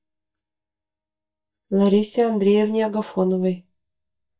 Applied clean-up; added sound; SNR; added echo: neural mask model DeepFilterNet 3.